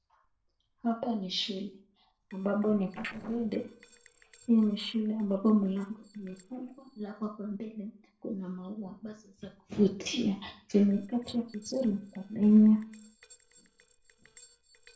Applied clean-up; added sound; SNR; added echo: neural separator model SepFormer DNS4.